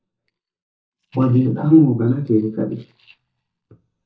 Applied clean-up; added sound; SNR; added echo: neural mask model DeepFilterNet 3.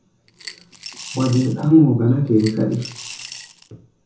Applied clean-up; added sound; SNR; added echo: none; Coin (dropping) / Glass; 18 dB; reverberation time 0.7 s.